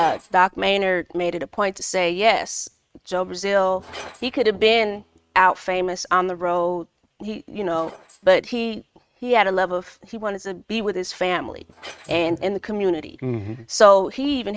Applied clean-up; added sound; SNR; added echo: neural mask model RNNoise.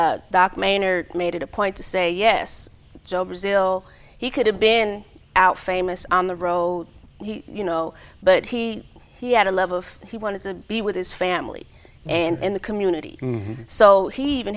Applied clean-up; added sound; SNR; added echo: none; none; none; none.